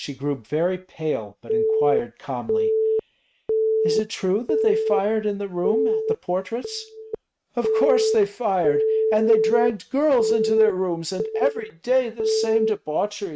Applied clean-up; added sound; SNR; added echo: neural mask model RNNoise.